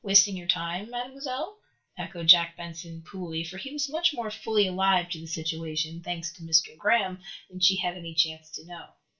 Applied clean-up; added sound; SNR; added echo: none; none; none; reverberation time 0.2 s.